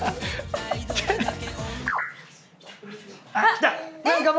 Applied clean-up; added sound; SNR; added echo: none; none; none; none.